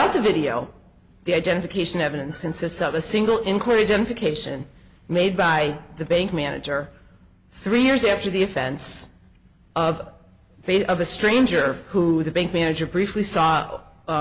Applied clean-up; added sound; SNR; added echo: none; none; none; none.